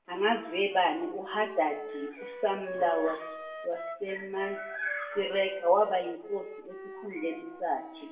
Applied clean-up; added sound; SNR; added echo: none; Wind instrument, woodwind instrument; 11 dB; reverberation time 0.8 s.